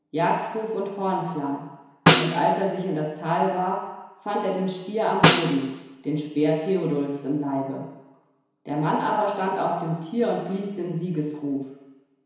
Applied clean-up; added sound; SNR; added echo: none; Snare drum; -3 dB; reverberation time 1.0 s.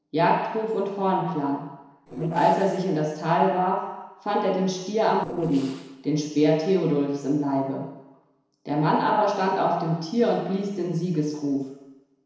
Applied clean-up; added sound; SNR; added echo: neural separator model SepFormer DNS4.